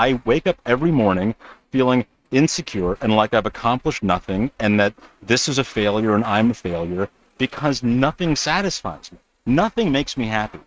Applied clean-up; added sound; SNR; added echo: neural mask model RNNoise.